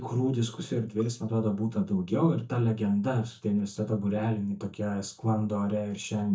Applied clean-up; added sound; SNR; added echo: neural mask model DeepFilterNet 3.